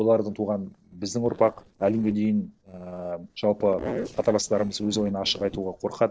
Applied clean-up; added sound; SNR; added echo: neural separator model SepFormer DNS4.